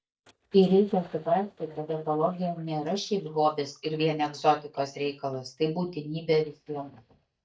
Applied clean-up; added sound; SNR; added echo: neural mask model DeepFilterNet 3.